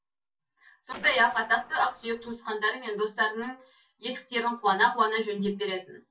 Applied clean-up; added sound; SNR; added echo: neural separator model SepFormer DNS4.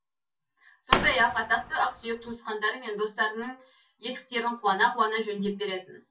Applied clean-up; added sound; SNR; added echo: none; Fireworks; 2 dB; reverberation time 0.2 s.